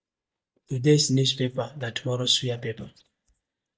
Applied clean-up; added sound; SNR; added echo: neural mask model DeepFilterNet 3.